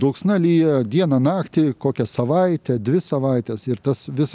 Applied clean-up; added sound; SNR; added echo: none; none; none; none.